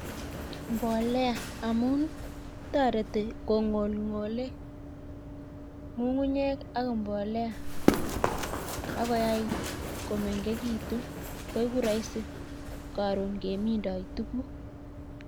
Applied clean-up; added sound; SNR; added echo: none; Run; 4 dB; none.